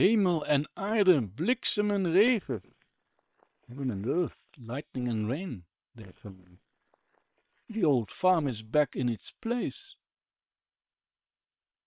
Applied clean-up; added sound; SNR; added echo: neural separator model SepFormer WHAM!.